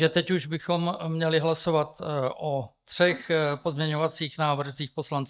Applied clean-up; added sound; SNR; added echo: neural mask model DeepFilterNet 3.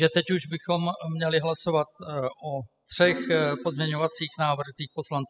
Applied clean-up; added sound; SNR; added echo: classical method spectral subtraction.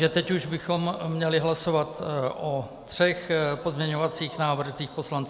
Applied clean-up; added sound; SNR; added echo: none; none; none; none.